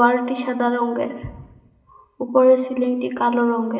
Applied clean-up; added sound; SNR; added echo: none; none; none; reverberation time 1.1 s.